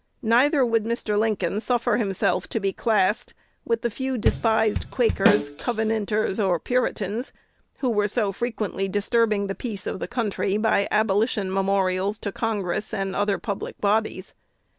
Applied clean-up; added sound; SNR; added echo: none; Drum kit; 2 dB; none.